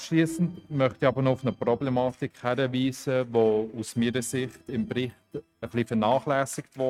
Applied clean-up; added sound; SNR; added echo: neural mask model RNNoise.